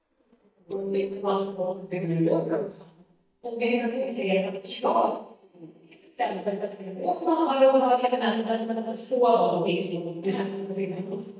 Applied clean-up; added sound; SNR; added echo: neural mask model DeepFilterNet 3.